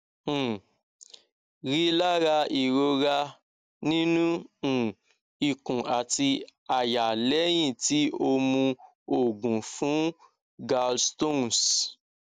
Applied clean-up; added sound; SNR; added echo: none; none; none; none.